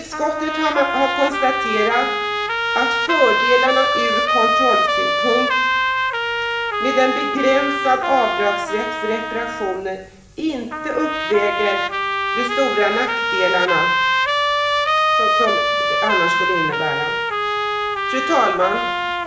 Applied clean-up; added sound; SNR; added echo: none; Trumpet; -2 dB; reverberation time 0.7 s.